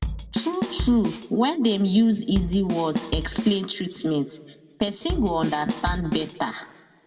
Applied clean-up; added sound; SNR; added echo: none; Bass drum / Snare drum / Drum kit; 6 dB; reverberation time 1.1 s.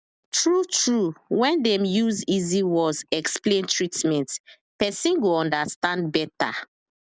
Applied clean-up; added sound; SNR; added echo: none; none; none; none.